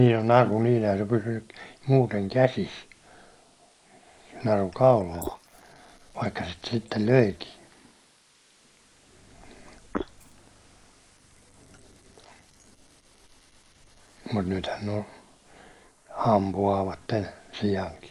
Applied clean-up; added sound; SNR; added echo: neural mask model Resemble Enhance denoiser.